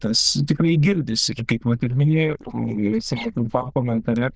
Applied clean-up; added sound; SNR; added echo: neural diffusion model UNIVERSE++.